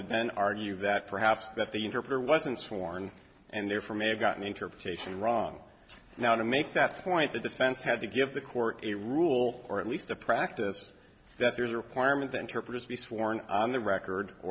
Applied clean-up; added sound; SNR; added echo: none; none; none; none.